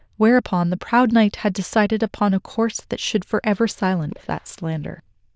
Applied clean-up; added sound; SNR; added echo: neural diffusion model UNIVERSE++.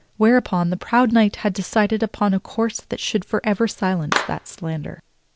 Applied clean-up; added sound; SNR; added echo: none; Clapping; 7 dB; none.